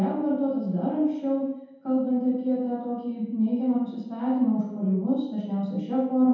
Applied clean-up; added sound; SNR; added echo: none; none; none; reverberation time 0.8 s.